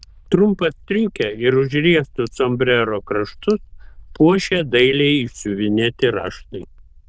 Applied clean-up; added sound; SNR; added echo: neural diffusion model UNIVERSE++.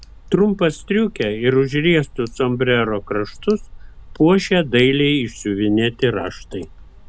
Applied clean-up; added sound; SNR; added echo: none; Tick; 20 dB; none.